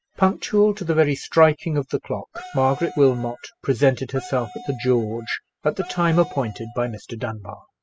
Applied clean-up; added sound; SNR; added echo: classical method spectral subtraction.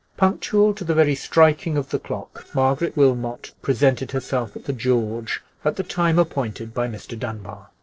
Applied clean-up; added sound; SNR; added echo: neural separator model SepFormer DNS4.